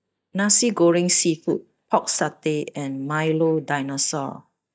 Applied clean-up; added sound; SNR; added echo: neural mask model DeepFilterNet 3.